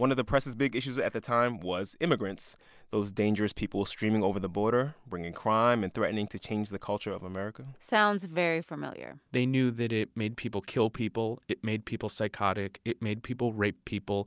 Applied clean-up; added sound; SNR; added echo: none; none; none; none.